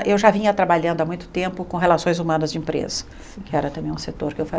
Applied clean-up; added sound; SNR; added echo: none; none; none; none.